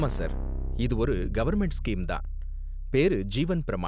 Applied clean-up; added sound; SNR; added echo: none; Keyboard (musical); 2 dB; none.